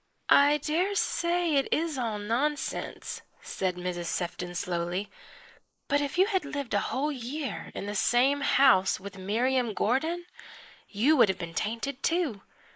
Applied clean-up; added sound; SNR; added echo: neural mask model Resemble Enhance denoiser.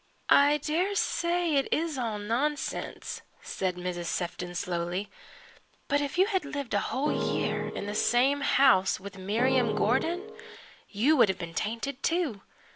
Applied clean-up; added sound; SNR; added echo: none; Keyboard (musical); 3 dB; none.